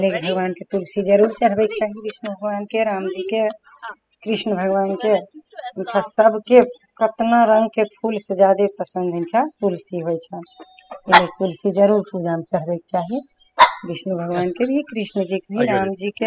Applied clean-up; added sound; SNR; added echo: classical method spectral subtraction.